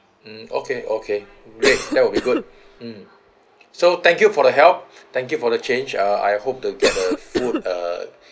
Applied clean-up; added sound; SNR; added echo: none; Cough; 7 dB; none.